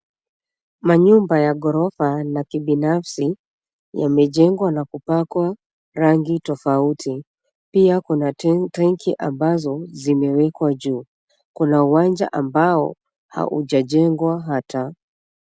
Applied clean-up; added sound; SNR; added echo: none; none; none; none.